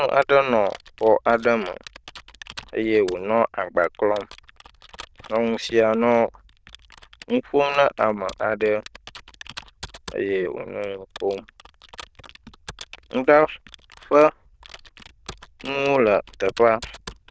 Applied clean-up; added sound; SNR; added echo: neural diffusion model UNIVERSE++.